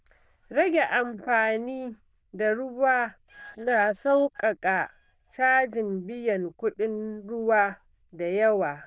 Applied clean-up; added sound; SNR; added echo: neural diffusion model UNIVERSE++.